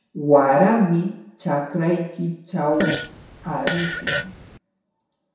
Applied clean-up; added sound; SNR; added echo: none; Fart; 3 dB; reverberation time 0.7 s.